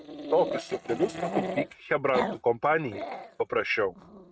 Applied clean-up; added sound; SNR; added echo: neural mask model RNNoise.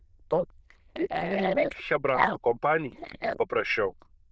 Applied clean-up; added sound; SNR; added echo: neural diffusion model UNIVERSE++.